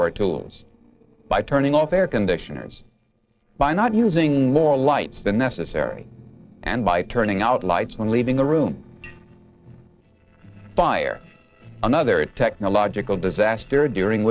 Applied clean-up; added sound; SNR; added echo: neural separator model SepFormer DNS4.